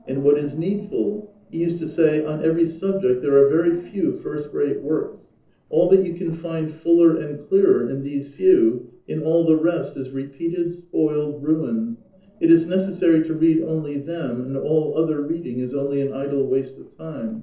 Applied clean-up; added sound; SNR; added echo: neural separator model SepFormer DNS4.